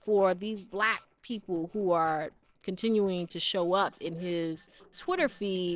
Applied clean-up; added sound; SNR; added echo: neural separator model SepFormer DNS4.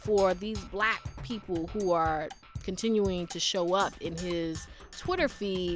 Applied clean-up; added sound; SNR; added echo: none; Percussion; 13 dB; none.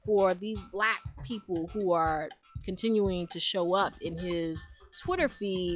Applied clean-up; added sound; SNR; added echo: classical method log-MMSE.